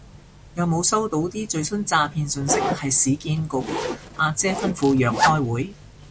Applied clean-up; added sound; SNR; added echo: none; Zipper (clothing); 6 dB; none.